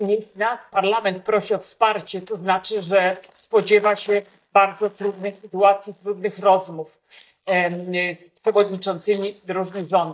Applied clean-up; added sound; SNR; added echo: neural mask model DeepFilterNet 3.